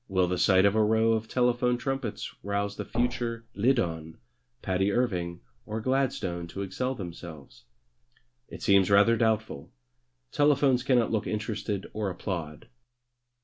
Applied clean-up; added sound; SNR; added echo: none; Thump, thud; 7 dB; none.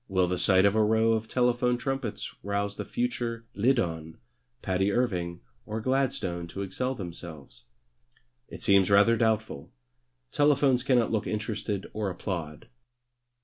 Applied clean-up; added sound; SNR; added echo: none; none; none; none.